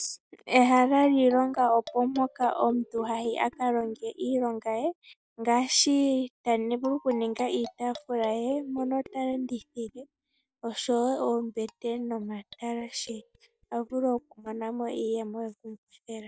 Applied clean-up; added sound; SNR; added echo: neural mask model DeepFilterNet 3.